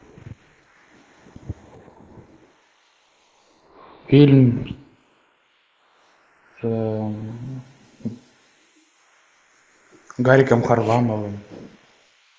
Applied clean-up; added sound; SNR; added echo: neural mask model Resemble Enhance denoiser.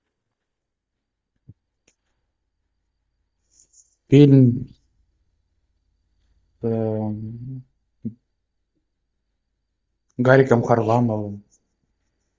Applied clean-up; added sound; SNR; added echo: neural mask model DeepFilterNet 3.